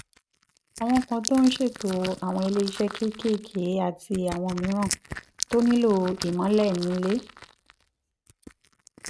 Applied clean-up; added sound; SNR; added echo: neural mask model RNNoise.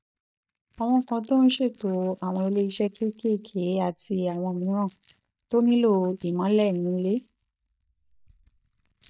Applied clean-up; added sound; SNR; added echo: neural mask model DeepFilterNet 3.